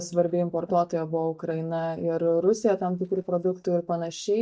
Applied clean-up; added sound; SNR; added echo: neural mask model DeepFilterNet 3.